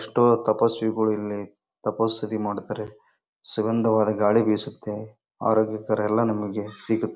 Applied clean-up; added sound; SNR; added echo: none; none; none; none.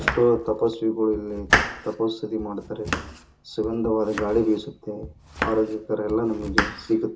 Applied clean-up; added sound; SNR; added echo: none; Domestic sounds, home sounds; 5 dB; reverberation time 0.2 s.